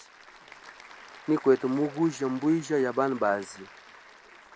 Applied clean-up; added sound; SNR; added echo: none; Applause / Crowd; 20 dB; none.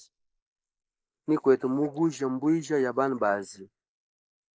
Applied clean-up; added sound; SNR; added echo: neural mask model Resemble Enhance denoiser.